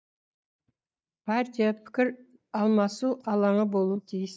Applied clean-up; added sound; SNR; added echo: neural mask model DeepFilterNet 3.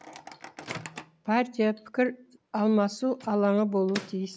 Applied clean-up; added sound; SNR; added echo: none; Microwave oven; 17 dB; none.